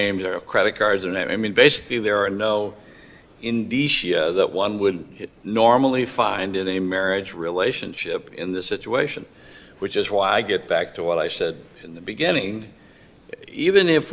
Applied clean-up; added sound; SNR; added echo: none; none; none; none.